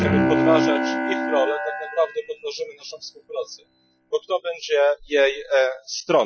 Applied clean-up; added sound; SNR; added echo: classical method Wiener filter.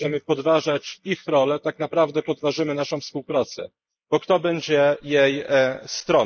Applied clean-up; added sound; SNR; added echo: neural mask model Resemble Enhance denoiser.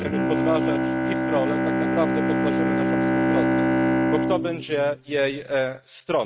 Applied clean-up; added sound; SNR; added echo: neural mask model RNNoise.